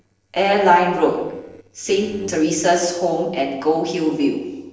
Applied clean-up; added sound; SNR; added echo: neural separator model SepFormer DNS4.